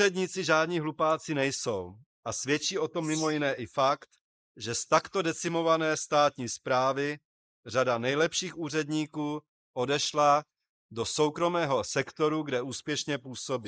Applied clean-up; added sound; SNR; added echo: neural mask model Resemble Enhance denoiser.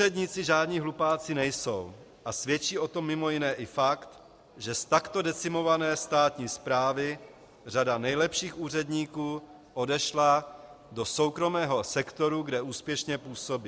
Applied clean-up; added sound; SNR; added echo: none; none; none; none.